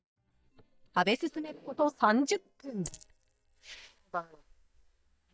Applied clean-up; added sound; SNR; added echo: neural mask model DeepFilterNet 3.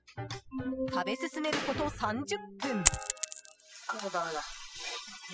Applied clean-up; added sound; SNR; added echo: classical method spectral subtraction.